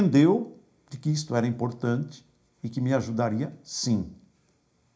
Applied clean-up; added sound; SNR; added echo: none; none; none; reverberation time 0.4 s.